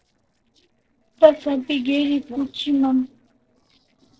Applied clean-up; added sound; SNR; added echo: neural separator model SepFormer DNS4.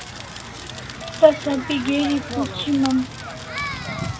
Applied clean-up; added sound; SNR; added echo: none; Crackle; 8 dB; reverberation time 0.4 s.